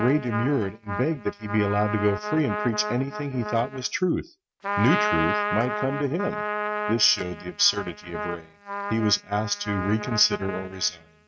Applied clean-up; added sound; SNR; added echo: neural mask model RNNoise.